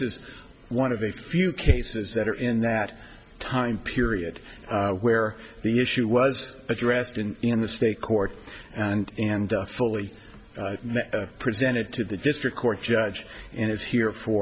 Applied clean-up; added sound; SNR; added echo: none; none; none; none.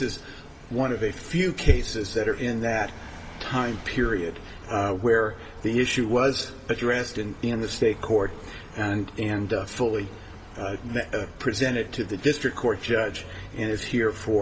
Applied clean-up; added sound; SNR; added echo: none; Vehicle; 17 dB; reverberation time 2.1 s.